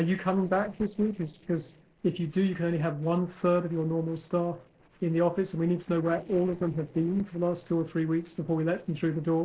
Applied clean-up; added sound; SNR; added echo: neural separator model SepFormer DNS4.